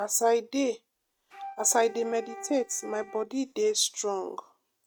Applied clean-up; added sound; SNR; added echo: neural mask model RNNoise.